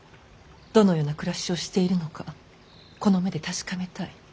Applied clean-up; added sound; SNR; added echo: none; none; none; none.